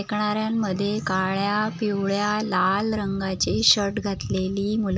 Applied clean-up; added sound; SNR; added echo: none; none; none; none.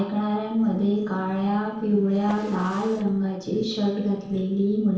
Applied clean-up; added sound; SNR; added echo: neural separator model SepFormer DNS4.